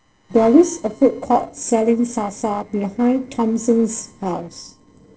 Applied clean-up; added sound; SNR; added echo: neural separator model SepFormer DNS4.